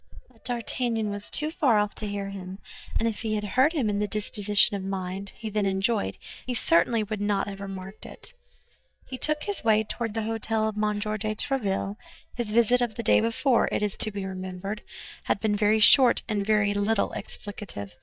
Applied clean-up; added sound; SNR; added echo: neural mask model DeepFilterNet 3.